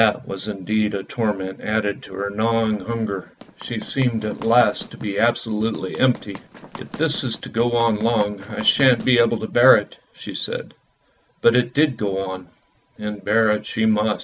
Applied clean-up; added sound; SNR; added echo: none; Run; 18 dB; none.